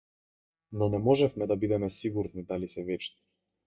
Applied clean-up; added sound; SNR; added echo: neural mask model DeepFilterNet 3.